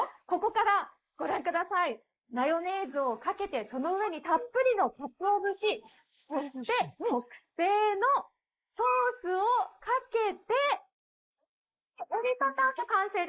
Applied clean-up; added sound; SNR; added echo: neural mask model Resemble Enhance denoiser.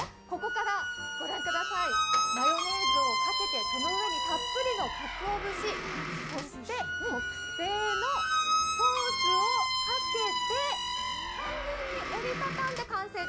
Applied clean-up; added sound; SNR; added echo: none; Squeak; -5 dB; none.